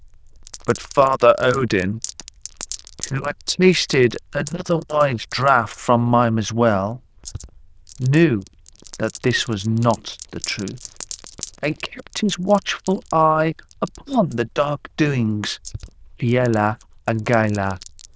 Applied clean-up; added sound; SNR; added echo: neural diffusion model UNIVERSE++.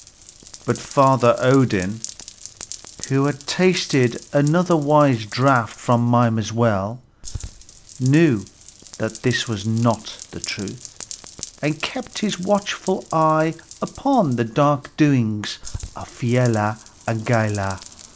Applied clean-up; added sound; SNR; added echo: none; Rain; 19 dB; none.